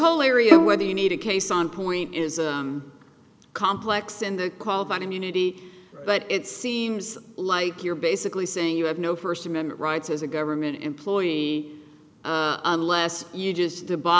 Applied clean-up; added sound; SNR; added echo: none; Bowed string instrument; -2 dB; none.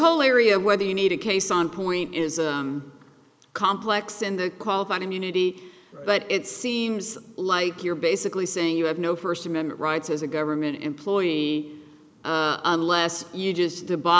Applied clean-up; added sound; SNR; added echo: neural mask model Resemble Enhance denoiser.